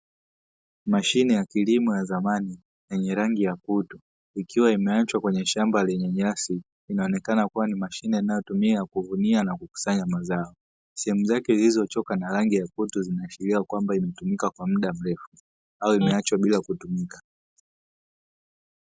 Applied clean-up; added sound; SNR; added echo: none; none; none; none.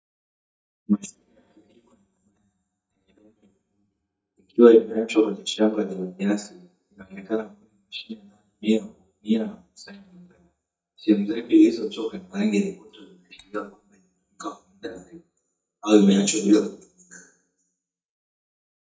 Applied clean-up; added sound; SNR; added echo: neural mask model DeepFilterNet 3.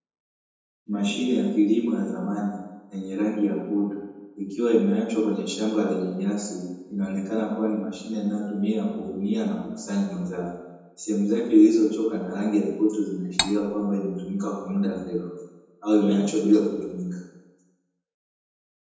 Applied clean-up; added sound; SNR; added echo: none; Cutlery, silverware; 3 dB; reverberation time 1.1 s.